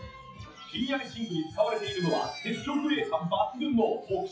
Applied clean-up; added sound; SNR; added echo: classical method WPE with log-MMSE.